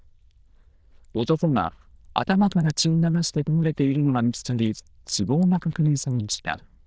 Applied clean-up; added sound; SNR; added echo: neural diffusion model UNIVERSE++.